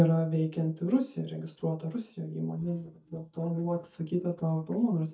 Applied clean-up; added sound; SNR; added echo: neural mask model DeepFilterNet 3.